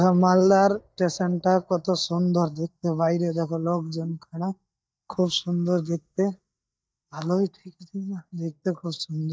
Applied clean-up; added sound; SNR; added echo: neural mask model DeepFilterNet 3.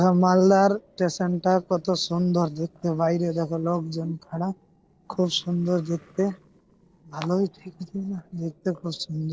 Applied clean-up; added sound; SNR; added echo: neural separator model SepFormer DNS4.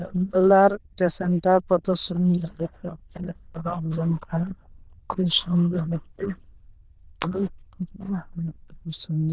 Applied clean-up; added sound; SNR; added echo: neural diffusion model UNIVERSE++.